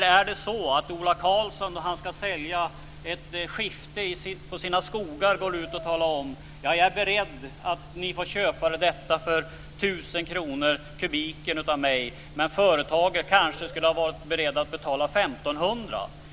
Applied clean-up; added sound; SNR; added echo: none; Brass instrument; 18 dB; none.